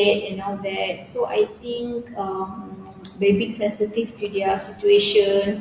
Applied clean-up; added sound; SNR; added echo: none; none; none; none.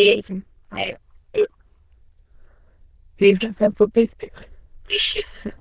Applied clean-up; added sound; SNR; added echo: neural diffusion model UNIVERSE++.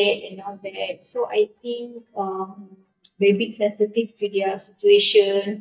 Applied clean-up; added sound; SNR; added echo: neural mask model DeepFilterNet 3.